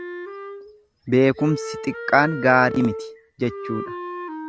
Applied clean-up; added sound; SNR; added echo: none; Wind instrument, woodwind instrument; 10 dB; none.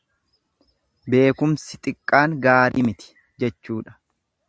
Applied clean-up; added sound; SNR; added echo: none; none; none; none.